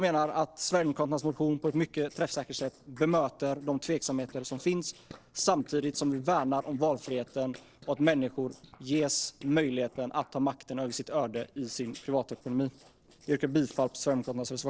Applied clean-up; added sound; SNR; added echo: neural separator model SepFormer DNS4.